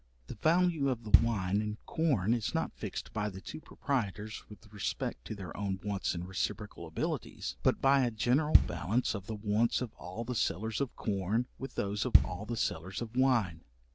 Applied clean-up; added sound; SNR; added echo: none; Bass drum; -4 dB; none.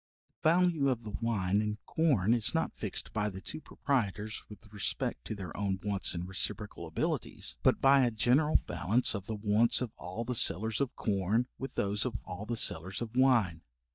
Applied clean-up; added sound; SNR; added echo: neural mask model DeepFilterNet 3.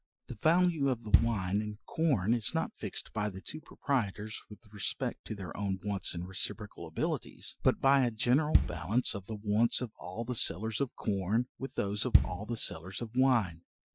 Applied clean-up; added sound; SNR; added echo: classical method Wiener filter.